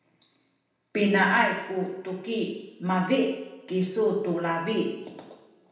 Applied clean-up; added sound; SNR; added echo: none; none; none; reverberation time 0.9 s.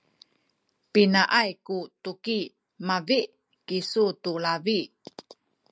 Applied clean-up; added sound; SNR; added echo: none; none; none; none.